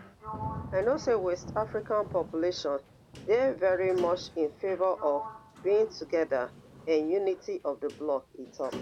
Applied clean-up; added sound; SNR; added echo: none; Sliding door + Thunder / Rain; 14 dB; none.